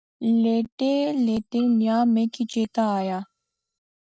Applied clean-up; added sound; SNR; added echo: neural mask model DeepFilterNet 3.